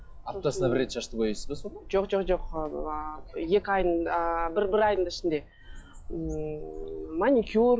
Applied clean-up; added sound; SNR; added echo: classical method log-MMSE.